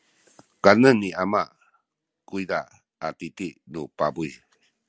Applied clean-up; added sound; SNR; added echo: none; none; none; none.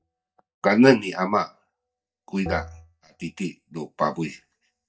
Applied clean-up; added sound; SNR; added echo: neural mask model DeepFilterNet 3.